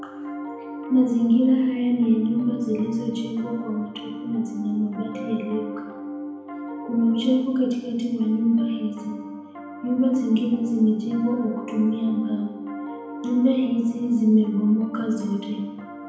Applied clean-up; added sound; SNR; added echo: none; Piano; 12 dB; reverberation time 0.9 s.